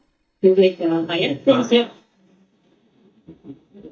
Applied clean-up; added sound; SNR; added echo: neural mask model DeepFilterNet 3.